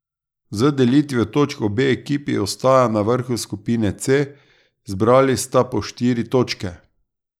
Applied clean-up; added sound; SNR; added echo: neural mask model Resemble Enhance denoiser.